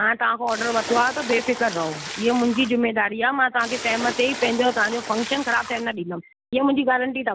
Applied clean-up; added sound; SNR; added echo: none; Splash, splatter; 10 dB; none.